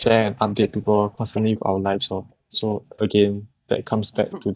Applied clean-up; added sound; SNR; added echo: neural mask model DeepFilterNet 3.